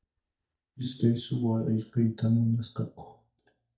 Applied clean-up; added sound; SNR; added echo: neural mask model DeepFilterNet 3.